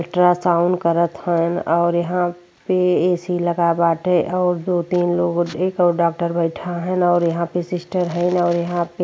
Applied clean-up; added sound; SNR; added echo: none; none; none; none.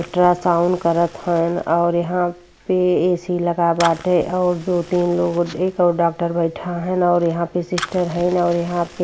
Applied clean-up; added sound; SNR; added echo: none; Fire; 19 dB; none.